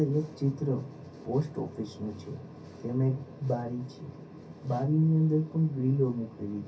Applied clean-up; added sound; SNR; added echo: none; none; none; reverberation time 0.3 s.